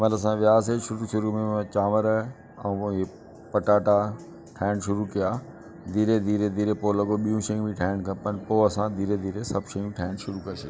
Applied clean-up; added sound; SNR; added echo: none; none; none; none.